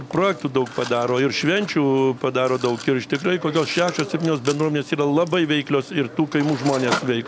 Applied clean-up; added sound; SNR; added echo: none; Mechanisms; 13 dB; none.